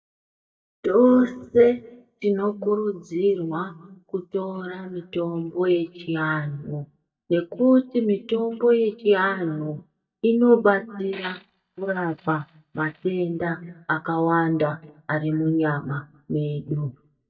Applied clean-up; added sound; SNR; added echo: neural mask model DeepFilterNet 3.